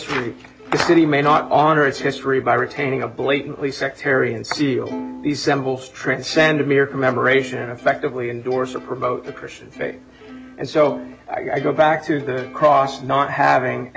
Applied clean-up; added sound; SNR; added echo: none; Plucked string instrument; 18 dB; none.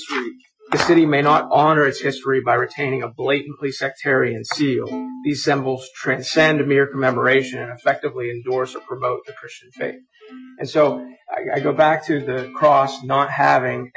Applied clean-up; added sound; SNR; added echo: classical method Wiener filter.